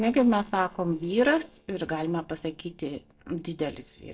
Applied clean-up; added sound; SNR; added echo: neural separator model SepFormer DNS4.